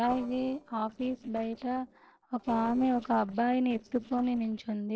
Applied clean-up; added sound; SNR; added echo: neural separator model SepFormer DNS4.